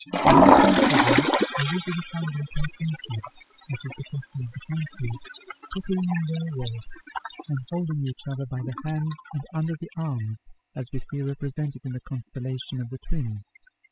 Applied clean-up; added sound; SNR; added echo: classical method spectral subtraction.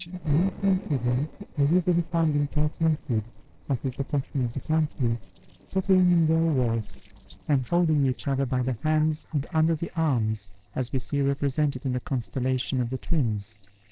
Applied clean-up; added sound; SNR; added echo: neural separator model SepFormer DNS4.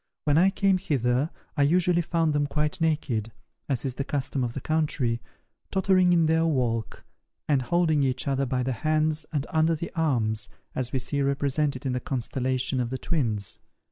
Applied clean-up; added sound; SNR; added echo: none; none; none; none.